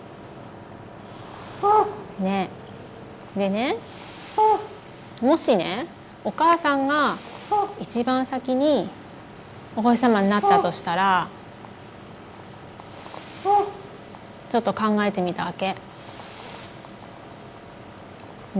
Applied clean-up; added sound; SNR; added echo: none; none; none; none.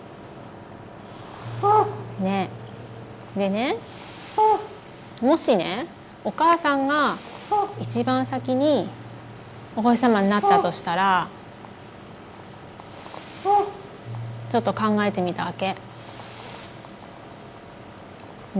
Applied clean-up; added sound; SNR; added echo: none; Keyboard (musical); 18 dB; none.